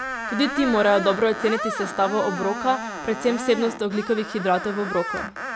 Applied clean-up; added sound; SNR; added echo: none; Screech; 7 dB; none.